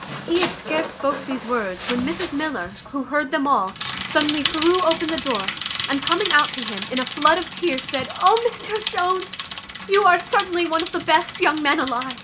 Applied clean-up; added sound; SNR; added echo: none; Bicycle; 8 dB; none.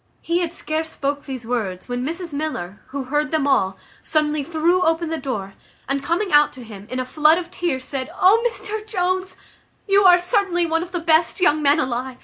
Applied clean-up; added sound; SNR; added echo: none; none; none; none.